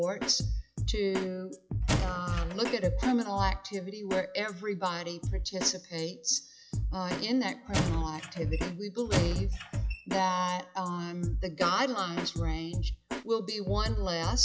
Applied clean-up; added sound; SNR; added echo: classical method log-MMSE.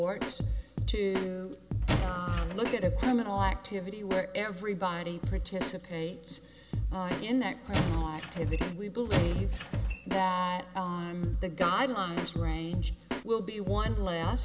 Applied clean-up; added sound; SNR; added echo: none; Squeak / Wood + Drum kit; 1 dB; none.